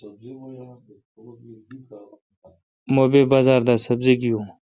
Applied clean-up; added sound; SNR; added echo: none; none; none; none.